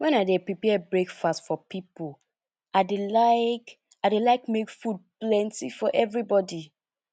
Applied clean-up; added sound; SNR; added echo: none; none; none; none.